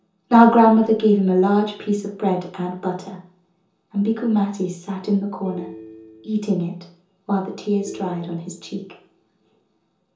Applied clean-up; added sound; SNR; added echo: none; Telephone; 20 dB; reverberation time 0.6 s.